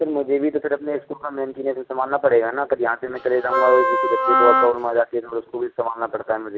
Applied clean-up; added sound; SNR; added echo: none; Wind instrument, woodwind instrument; -2 dB; none.